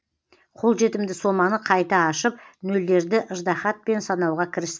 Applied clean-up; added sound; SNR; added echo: none; none; none; none.